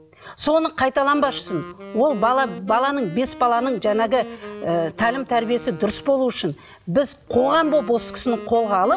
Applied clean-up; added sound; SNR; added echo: none; Wind instrument, woodwind instrument; 16 dB; none.